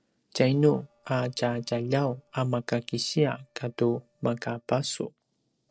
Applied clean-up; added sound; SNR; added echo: neural separator model SepFormer DNS4.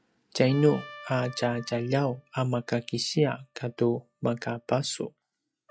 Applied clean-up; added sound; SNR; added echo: classical method log-MMSE.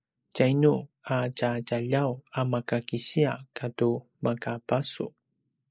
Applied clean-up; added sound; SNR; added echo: neural mask model Resemble Enhance denoiser.